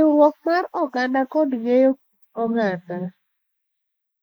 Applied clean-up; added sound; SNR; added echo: neural mask model Resemble Enhance denoiser.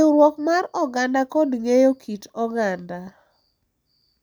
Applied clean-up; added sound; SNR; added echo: none; none; none; none.